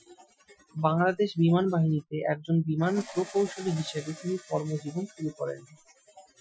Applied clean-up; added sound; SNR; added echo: classical method Wiener filter.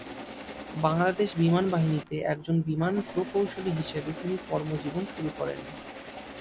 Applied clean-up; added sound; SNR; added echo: none; Engine starting; 12 dB; none.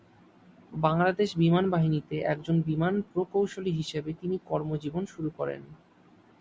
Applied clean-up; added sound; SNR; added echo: none; none; none; none.